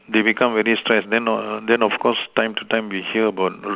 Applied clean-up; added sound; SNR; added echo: none; none; none; none.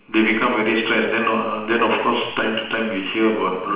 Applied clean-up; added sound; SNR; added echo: none; none; none; reverberation time 0.7 s.